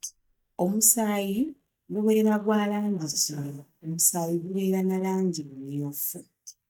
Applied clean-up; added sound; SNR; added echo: neural mask model DeepFilterNet 3.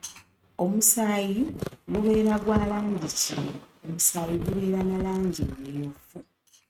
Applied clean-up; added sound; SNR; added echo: neural mask model RNNoise.